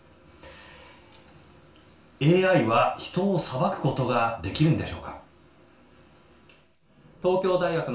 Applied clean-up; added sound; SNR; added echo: none; none; none; reverberation time 0.3 s.